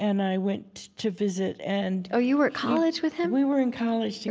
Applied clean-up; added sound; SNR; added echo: none; none; none; none.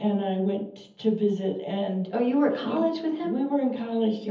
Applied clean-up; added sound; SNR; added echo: none; none; none; reverberation time 0.7 s.